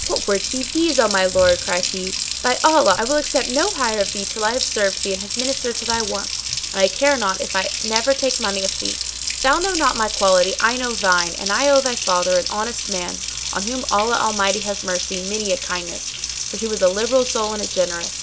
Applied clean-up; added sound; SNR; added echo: none; Water tap, faucet; 4 dB; none.